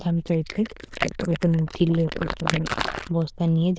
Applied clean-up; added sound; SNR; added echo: neural diffusion model UNIVERSE++.